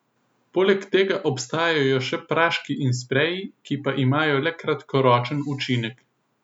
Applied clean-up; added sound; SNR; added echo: none; none; none; none.